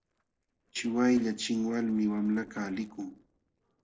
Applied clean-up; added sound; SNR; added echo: neural separator model SepFormer DNS4.